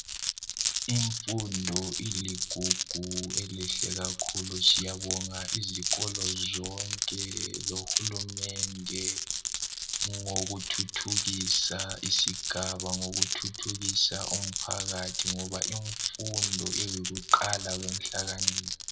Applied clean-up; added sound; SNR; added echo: none; Glass; -1 dB; reverberation time 0.7 s.